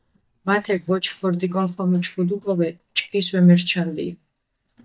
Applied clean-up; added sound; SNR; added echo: neural mask model DeepFilterNet 3.